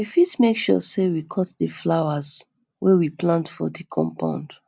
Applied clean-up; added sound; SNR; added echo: none; none; none; none.